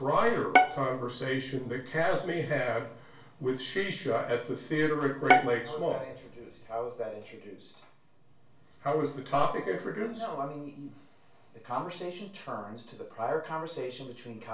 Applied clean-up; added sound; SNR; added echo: none; Bowed string instrument; -3 dB; reverberation time 0.4 s.